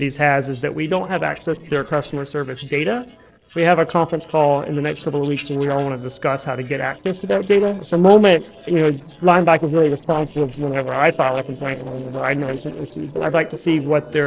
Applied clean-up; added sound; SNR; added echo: neural separator model SepFormer DNS4.